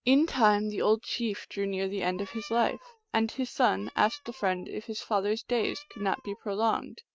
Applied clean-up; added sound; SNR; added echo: neural mask model RNNoise.